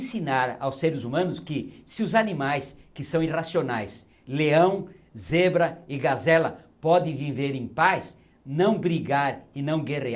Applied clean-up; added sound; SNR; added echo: none; none; none; none.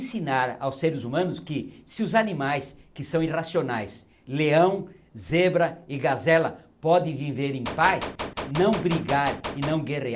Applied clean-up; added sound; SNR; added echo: none; Gunshot, gunfire; 8 dB; none.